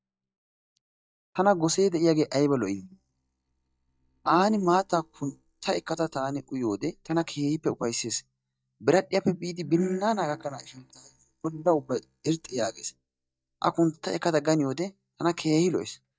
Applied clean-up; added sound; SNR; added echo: neural mask model DeepFilterNet 3.